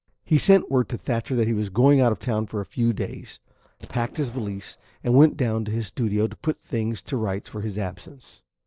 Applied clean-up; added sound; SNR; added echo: neural separator model SepFormer DNS4.